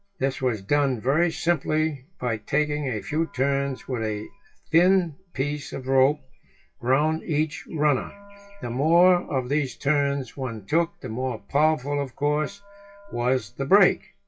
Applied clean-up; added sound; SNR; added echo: classical method WPE with log-MMSE.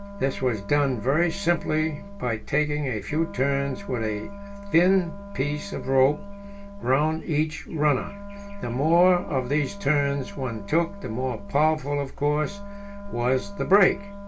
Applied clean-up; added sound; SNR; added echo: none; Wind instrument, woodwind instrument; 15 dB; reverberation time 0.2 s.